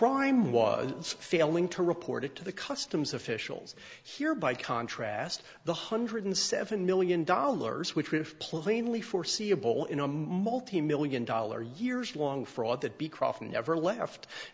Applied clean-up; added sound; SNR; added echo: none; none; none; none.